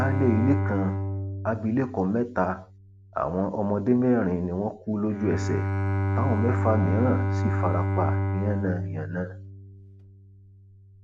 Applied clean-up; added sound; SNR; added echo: none; Bowed string instrument; 1 dB; none.